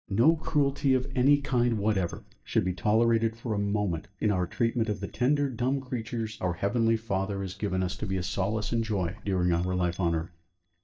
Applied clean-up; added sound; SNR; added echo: neural mask model DeepFilterNet 3.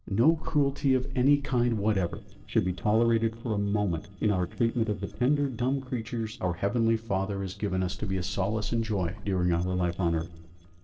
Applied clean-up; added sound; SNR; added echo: neural separator model SepFormer DNS4.